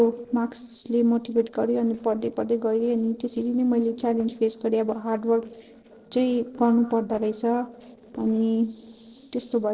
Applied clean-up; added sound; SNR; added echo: neural separator model SepFormer DNS4.